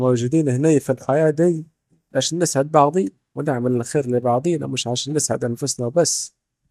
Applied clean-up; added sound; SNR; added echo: neural mask model DeepFilterNet 3.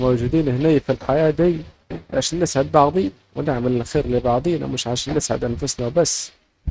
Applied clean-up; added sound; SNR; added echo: neural mask model RNNoise.